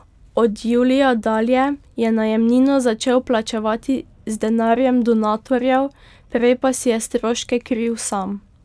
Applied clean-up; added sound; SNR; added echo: none; none; none; none.